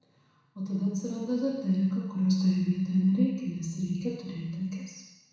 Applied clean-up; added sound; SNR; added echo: none; none; none; reverberation time 1.1 s.